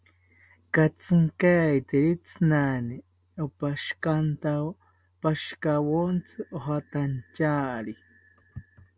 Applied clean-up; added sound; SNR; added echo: none; none; none; none.